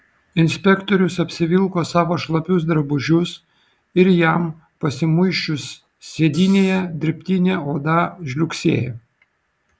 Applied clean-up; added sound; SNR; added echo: none; Hi-hat; 19 dB; none.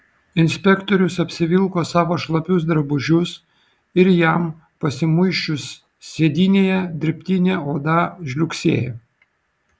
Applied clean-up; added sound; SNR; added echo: none; none; none; none.